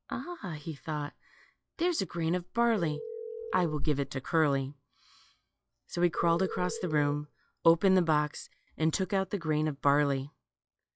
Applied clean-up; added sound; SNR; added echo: classical method log-MMSE.